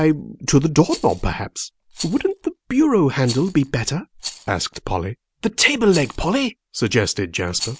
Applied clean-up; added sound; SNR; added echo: none; Rattle; 18 dB; none.